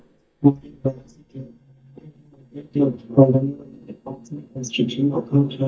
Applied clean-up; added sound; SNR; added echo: neural mask model DeepFilterNet 3.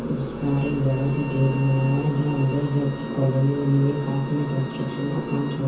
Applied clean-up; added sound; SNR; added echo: none; Bowed string instrument; 18 dB; reverberation time 0.9 s.